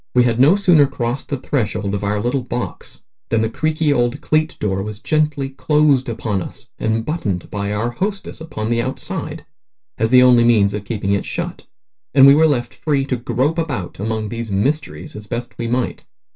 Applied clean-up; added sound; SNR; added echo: none; none; none; reverberation time 0.2 s.